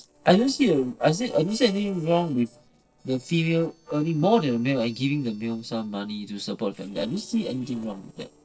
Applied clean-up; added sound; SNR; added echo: neural separator model SepFormer DNS4.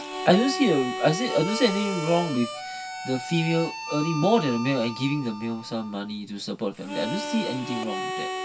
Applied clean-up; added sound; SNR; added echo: none; Harmonica; 8 dB; reverberation time 0.2 s.